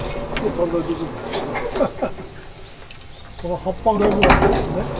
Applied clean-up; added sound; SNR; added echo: none; Sliding door; -1 dB; reverberation time 0.6 s.